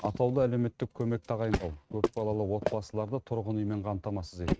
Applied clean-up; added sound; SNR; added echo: neural mask model RNNoise.